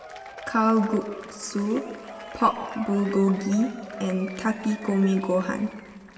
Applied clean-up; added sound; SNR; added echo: none; Applause / Crowd / Cheering; 15 dB; reverberation time 2.7 s.